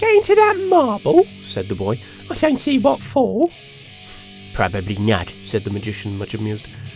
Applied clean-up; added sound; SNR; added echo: none; Guitar; 18 dB; none.